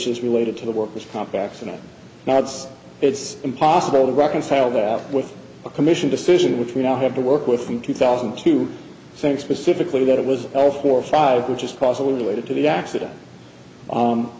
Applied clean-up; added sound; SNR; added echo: none; none; none; none.